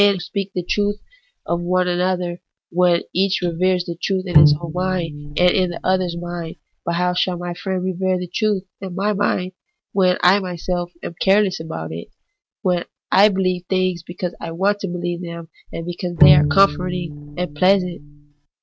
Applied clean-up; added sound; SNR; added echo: neural mask model RNNoise.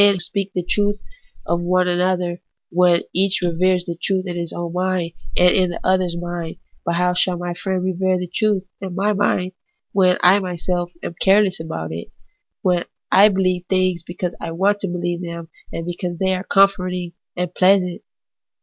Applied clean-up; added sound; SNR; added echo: none; none; none; none.